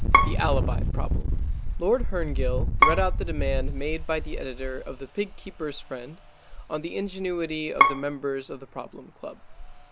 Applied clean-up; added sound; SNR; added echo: none; Engine + Bowed string instrument; -5 dB; none.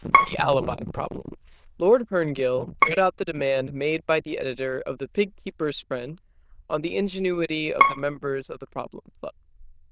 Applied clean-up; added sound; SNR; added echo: neural diffusion model UNIVERSE++.